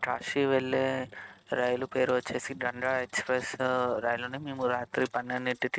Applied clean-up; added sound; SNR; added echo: neural mask model RNNoise.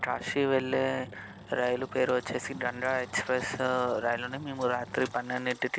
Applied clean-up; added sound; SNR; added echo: none; Engine; 17 dB; none.